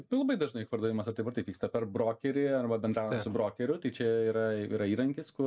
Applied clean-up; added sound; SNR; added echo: neural mask model Resemble Enhance denoiser.